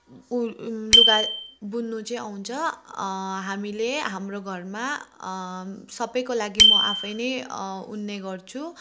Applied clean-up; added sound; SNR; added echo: none; Bicycle bell; -4 dB; none.